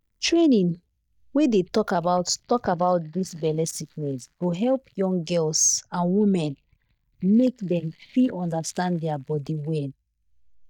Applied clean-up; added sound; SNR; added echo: neural mask model DeepFilterNet 3.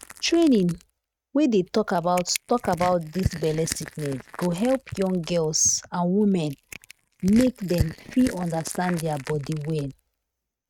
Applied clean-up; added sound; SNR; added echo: neural mask model RNNoise.